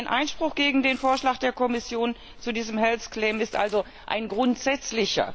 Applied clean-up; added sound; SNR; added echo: none; Chewing, mastication; 19 dB; none.